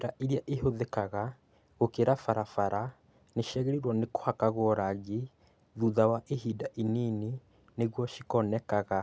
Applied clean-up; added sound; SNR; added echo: none; none; none; none.